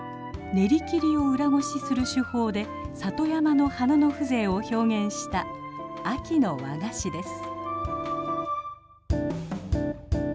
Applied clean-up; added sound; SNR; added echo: none; none; none; none.